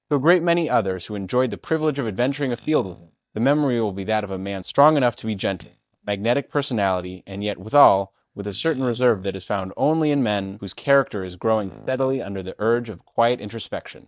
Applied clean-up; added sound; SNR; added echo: neural mask model DeepFilterNet 3.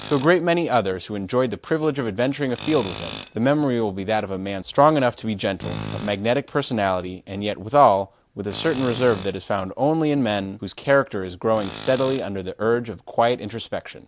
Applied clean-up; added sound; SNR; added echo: none; Tools; 18 dB; none.